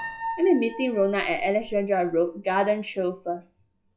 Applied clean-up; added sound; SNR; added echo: classical method log-MMSE.